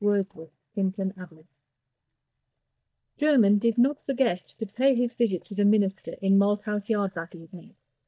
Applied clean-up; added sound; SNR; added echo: neural mask model DeepFilterNet 3.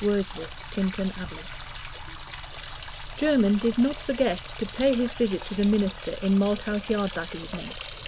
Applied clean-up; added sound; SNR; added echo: none; Water tap, faucet; 11 dB; none.